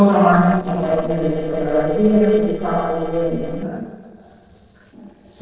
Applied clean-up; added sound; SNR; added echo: neural separator model SepFormer DNS4.